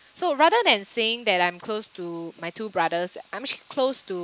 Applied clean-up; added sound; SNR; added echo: neural mask model Resemble Enhance denoiser.